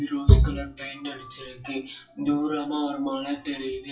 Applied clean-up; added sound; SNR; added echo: classical method WPE with log-MMSE.